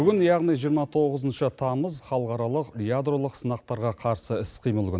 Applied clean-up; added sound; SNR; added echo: none; none; none; none.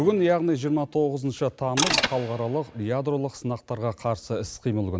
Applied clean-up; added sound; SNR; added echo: none; Mechanisms; 4 dB; none.